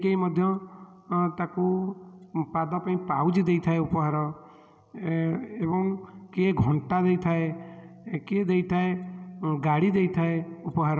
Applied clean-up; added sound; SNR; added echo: none; none; none; none.